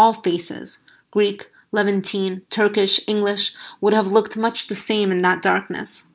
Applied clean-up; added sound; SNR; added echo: none; none; none; none.